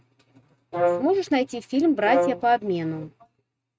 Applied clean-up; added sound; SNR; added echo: neural mask model RNNoise.